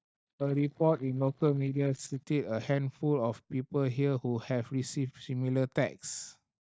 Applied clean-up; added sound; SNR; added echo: neural mask model DeepFilterNet 3.